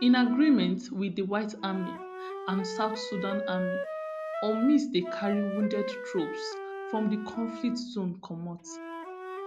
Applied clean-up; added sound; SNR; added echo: none; Wind instrument, woodwind instrument; 8 dB; none.